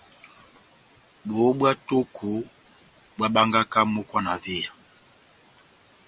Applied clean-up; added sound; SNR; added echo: none; none; none; none.